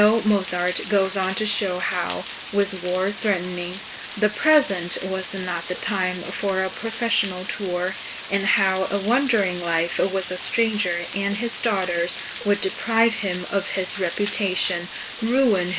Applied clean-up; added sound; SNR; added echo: none; Water; 12 dB; none.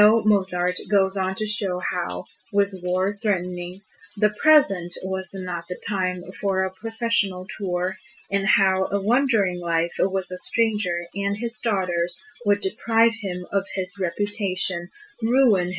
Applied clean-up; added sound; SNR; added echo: classical method Wiener filter.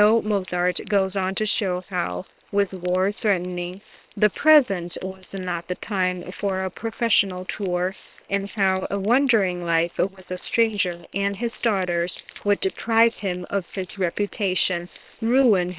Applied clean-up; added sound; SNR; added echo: neural separator model SepFormer WHAM!.